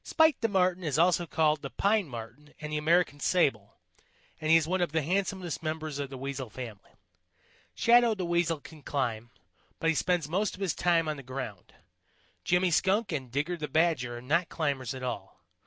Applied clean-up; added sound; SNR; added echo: none; none; none; none.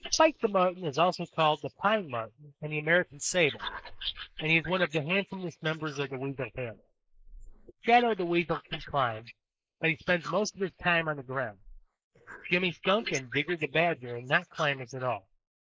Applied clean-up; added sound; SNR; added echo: neural mask model Resemble Enhance denoiser.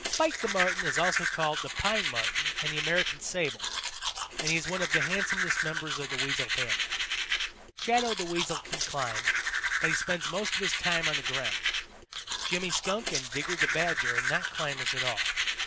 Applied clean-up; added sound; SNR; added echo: none; Domestic sounds, home sounds; -2 dB; none.